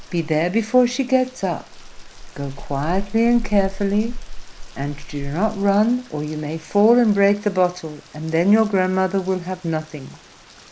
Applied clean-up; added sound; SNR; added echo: none; Rain; 11 dB; none.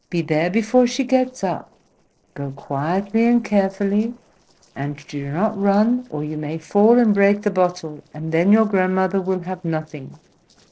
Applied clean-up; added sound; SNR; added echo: neural separator model SepFormer DNS4.